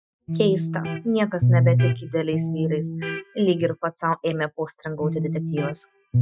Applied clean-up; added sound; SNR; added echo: classical method Wiener filter.